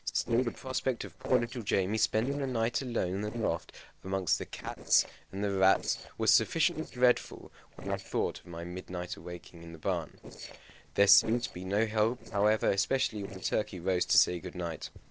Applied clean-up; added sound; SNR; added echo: neural separator model SepFormer DNS4.